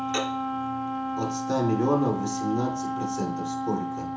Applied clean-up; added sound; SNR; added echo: none; Wind instrument, woodwind instrument; 1 dB; reverberation time 0.7 s.